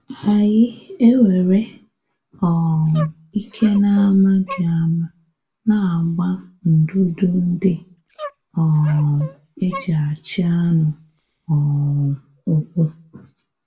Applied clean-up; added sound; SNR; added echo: none; Dog; 20 dB; reverberation time 0.2 s.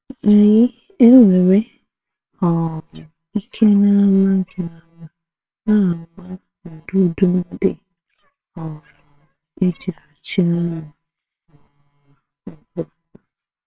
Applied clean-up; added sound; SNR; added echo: neural separator model SepFormer WHAMR!.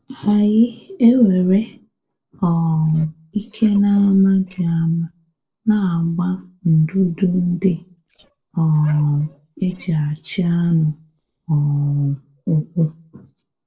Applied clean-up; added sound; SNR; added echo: neural separator model SepFormer DNS4.